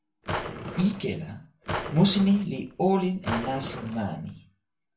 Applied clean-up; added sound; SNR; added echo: none; Drawer open or close; 8 dB; reverberation time 0.3 s.